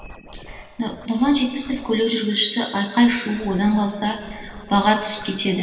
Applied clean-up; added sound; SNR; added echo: none; Scratching (performance technique); 20 dB; reverberation time 2.5 s.